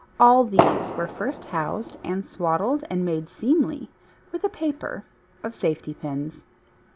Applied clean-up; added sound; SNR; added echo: none; Fireworks; 0 dB; none.